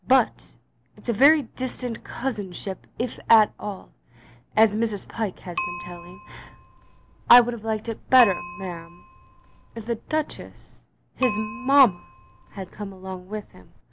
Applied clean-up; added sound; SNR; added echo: none; Bicycle; 4 dB; none.